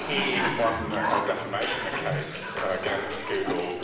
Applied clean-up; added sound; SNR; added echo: none; Cough; 2 dB; reverberation time 1.7 s.